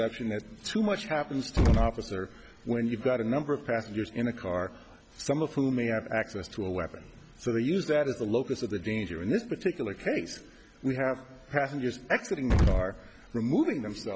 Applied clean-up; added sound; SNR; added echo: none; Explosion; -3 dB; none.